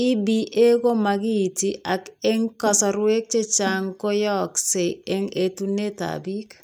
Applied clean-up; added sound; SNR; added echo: neural mask model DeepFilterNet 3.